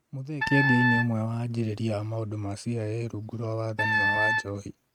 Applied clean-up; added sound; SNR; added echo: neural mask model RNNoise.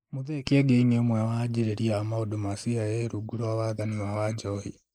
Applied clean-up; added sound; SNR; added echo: neural mask model Resemble Enhance denoiser.